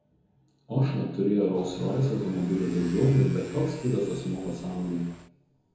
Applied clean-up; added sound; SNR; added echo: none; Motorcycle / Accelerating, revving, vroom; 18 dB; reverberation time 2.1 s.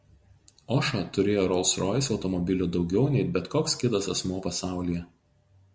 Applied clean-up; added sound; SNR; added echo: none; none; none; none.